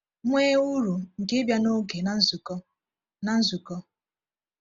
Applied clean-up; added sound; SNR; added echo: none; none; none; none.